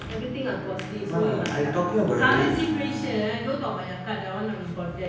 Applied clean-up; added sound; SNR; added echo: none; Bowed string instrument; 10 dB; reverberation time 0.9 s.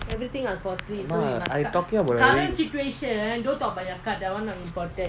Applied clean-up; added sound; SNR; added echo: none; none; none; none.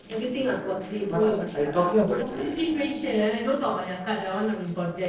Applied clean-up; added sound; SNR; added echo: neural separator model SepFormer DNS4.